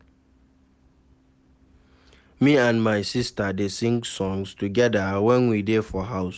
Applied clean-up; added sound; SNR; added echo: none; none; none; none.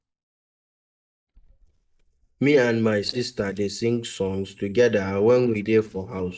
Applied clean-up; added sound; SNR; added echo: neural mask model DeepFilterNet 3.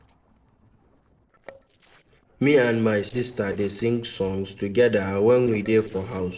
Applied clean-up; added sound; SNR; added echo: neural separator model SepFormer DNS4.